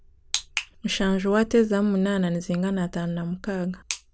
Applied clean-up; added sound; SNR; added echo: none; none; none; none.